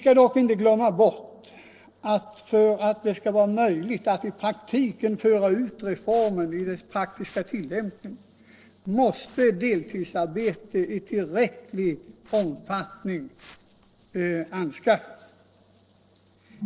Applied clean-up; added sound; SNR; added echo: neural separator model SepFormer DNS4.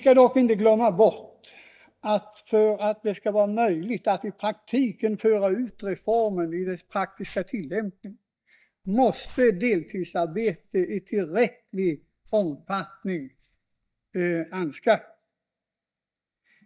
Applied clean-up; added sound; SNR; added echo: neural mask model DeepFilterNet 3.